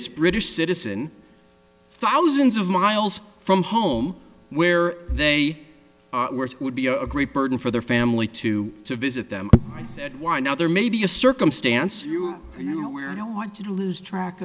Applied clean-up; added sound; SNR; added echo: none; none; none; none.